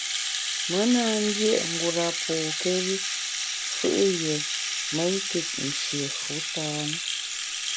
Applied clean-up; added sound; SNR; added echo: none; Rattle (instrument); 1 dB; none.